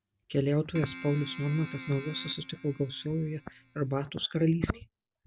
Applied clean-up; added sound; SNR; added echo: none; Keyboard (musical); 14 dB; none.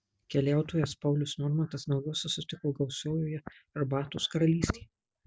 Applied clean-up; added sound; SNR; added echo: none; none; none; none.